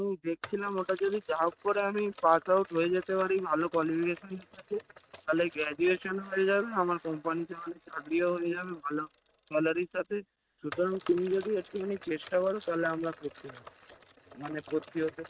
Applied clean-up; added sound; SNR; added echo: neural mask model RNNoise.